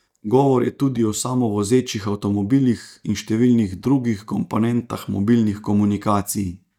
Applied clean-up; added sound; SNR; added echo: neural mask model DeepFilterNet 3.